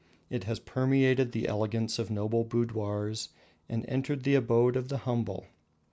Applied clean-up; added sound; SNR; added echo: none; none; none; none.